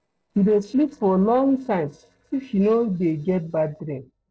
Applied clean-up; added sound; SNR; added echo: neural separator model SepFormer DNS4.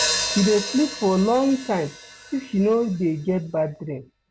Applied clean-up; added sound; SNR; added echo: none; Hi-hat; 8 dB; none.